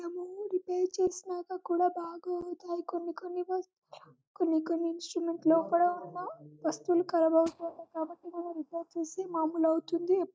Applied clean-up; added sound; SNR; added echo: neural mask model DeepFilterNet 3.